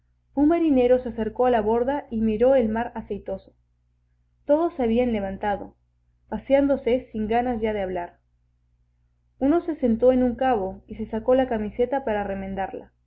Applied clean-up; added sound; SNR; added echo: none; none; none; none.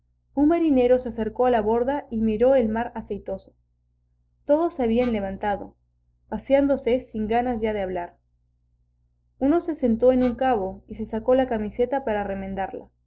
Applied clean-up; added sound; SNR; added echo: neural separator model SepFormer DNS4.